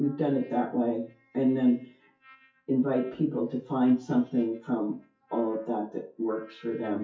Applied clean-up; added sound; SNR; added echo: classical method WPE with log-MMSE.